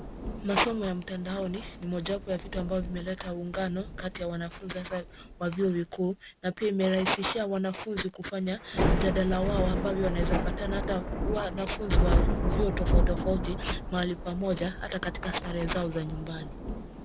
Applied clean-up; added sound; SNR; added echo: none; Thunder / Rain; 0 dB; none.